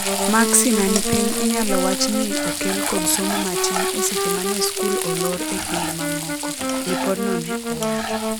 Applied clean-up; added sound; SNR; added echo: none; Wind instrument, woodwind instrument + Frying (food); -2 dB; none.